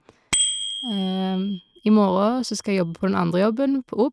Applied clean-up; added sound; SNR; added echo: neural mask model RNNoise.